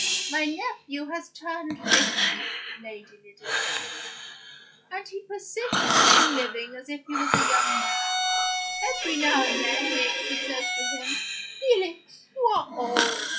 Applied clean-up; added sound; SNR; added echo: classical method log-MMSE.